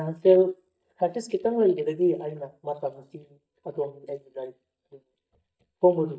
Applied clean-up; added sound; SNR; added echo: neural mask model DeepFilterNet 3.